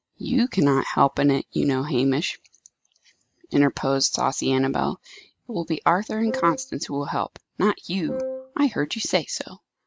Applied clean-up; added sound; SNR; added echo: neural mask model RNNoise.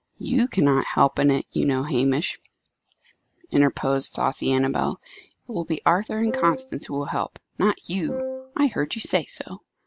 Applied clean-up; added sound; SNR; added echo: none; Wind instrument, woodwind instrument; 7 dB; none.